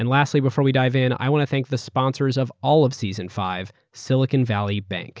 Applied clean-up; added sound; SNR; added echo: none; none; none; none.